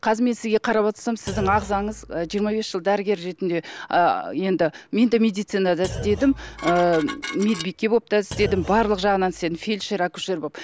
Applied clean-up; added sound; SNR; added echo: none; Thump, thud + Dishes, pots, and pans; 12 dB; none.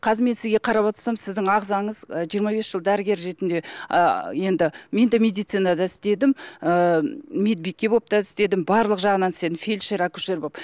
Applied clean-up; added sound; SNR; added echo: none; none; none; none.